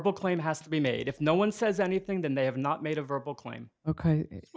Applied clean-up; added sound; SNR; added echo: neural mask model DeepFilterNet 3.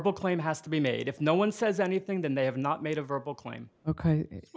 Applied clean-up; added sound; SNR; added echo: none; none; none; none.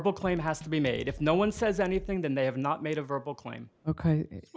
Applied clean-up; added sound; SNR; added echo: none; Drum kit; 14 dB; none.